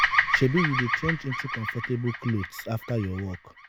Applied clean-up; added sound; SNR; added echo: none; Bird vocalization, bird call, bird song; 0 dB; none.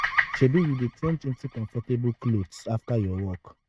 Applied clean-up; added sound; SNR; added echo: neural mask model RNNoise.